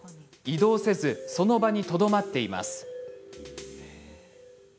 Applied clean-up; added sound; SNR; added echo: none; none; none; none.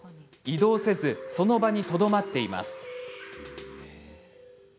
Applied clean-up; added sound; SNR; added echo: none; Bird; 18 dB; none.